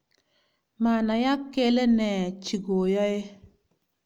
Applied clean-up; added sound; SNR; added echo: none; none; none; none.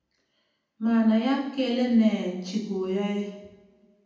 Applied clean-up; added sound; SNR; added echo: none; none; none; reverberation time 0.9 s.